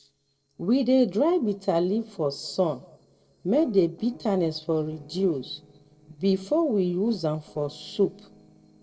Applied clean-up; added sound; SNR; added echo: neural separator model SepFormer DNS4.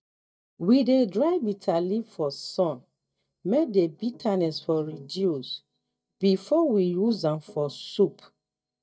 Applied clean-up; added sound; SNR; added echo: neural mask model DeepFilterNet 3.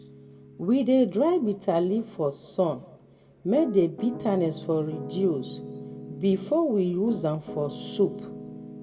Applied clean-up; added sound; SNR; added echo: none; Piano; 14 dB; reverberation time 1.4 s.